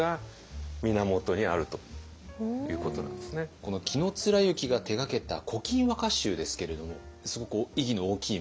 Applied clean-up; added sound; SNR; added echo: none; none; none; none.